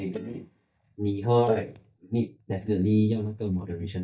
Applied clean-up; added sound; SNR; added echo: neural mask model DeepFilterNet 3.